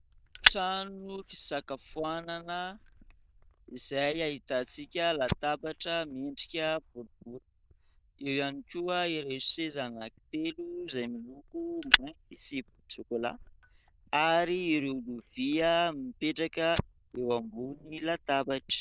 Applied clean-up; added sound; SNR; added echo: neural diffusion model UNIVERSE++.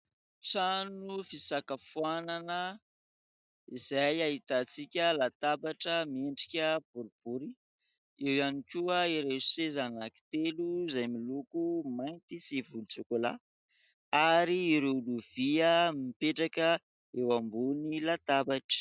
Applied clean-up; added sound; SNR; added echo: none; none; none; none.